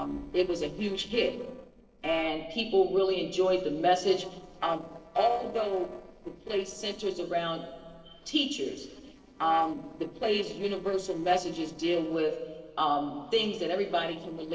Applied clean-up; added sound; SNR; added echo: neural separator model SepFormer DNS4.